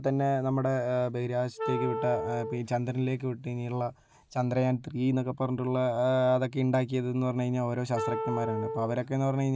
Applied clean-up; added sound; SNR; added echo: none; Wind instrument, woodwind instrument; 6 dB; none.